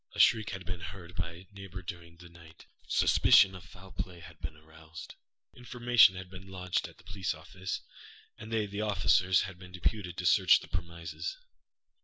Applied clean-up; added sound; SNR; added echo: none; none; none; none.